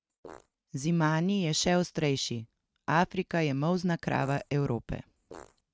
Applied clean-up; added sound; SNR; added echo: neural mask model RNNoise.